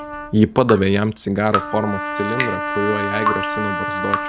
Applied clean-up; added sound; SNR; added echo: none; Drip + Trumpet; 4 dB; none.